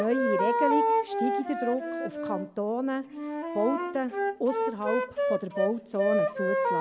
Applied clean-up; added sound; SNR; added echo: none; Wind instrument, woodwind instrument; -2 dB; none.